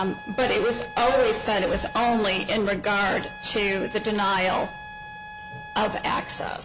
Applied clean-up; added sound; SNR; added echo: none; Trumpet; 15 dB; none.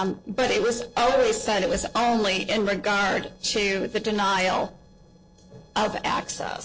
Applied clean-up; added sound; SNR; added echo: neural separator model SepFormer DNS4.